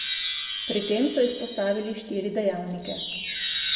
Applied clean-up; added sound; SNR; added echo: none; Wind chime; 4 dB; reverberation time 1.3 s.